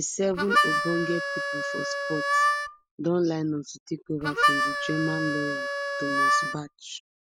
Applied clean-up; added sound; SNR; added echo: none; Harmonica; -3 dB; none.